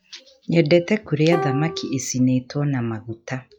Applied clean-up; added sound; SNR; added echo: classical method log-MMSE.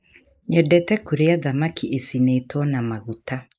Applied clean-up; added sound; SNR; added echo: neural mask model Resemble Enhance denoiser.